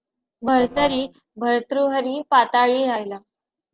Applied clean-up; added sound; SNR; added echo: neural separator model SepFormer DNS4.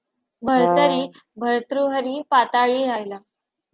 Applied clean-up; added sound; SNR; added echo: none; Brass instrument; 2 dB; none.